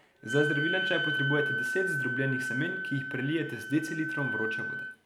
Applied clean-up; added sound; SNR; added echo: none; Wind instrument, woodwind instrument; 1 dB; none.